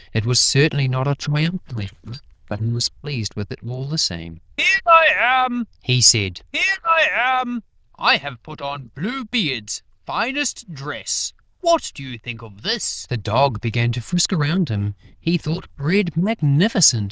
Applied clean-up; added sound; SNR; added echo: neural diffusion model UNIVERSE++.